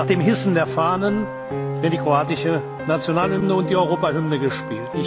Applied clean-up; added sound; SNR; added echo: none; Piano; 6 dB; none.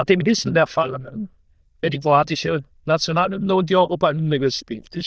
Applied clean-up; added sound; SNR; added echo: neural diffusion model UNIVERSE++.